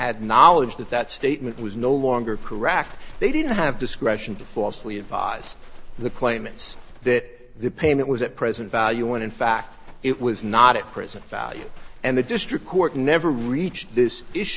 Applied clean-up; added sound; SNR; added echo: none; Livestock, farm animals, working animals; 13 dB; none.